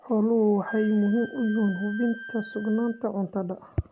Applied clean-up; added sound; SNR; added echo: none; Wind instrument, woodwind instrument; 17 dB; none.